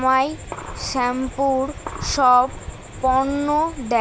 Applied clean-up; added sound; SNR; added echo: none; Gunshot, gunfire; 18 dB; none.